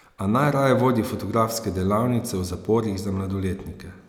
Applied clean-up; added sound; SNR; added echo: none; none; none; none.